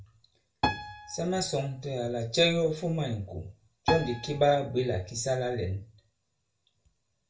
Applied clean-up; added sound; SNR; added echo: none; Piano; 8 dB; reverberation time 0.3 s.